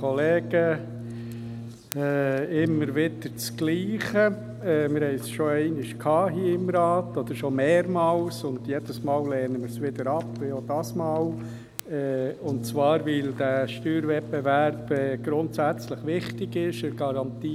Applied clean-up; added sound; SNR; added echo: none; Brass instrument; 11 dB; none.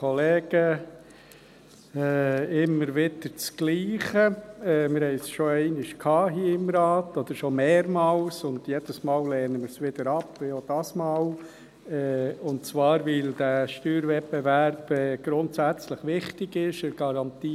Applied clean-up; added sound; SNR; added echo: none; none; none; none.